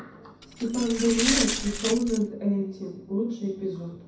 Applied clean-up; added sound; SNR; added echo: none; Glass; 3 dB; reverberation time 0.6 s.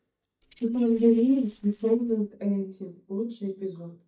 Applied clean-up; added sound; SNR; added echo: neural mask model DeepFilterNet 3.